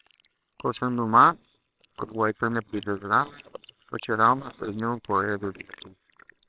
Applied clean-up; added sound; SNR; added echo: neural separator model SepFormer WHAMR!.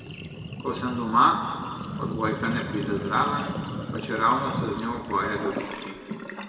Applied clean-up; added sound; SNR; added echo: none; Sink (filling or washing); 6 dB; reverberation time 2.1 s.